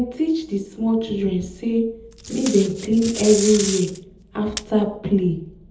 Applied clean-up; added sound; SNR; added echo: none; Packing tape, duct tape; 10 dB; reverberation time 0.8 s.